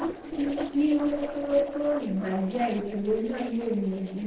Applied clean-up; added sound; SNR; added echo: neural separator model SepFormer DNS4.